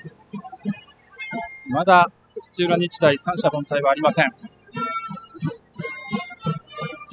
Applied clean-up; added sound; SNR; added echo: classical method spectral subtraction.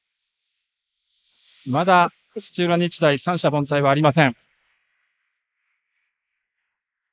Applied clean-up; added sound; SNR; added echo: neural mask model Resemble Enhance denoiser.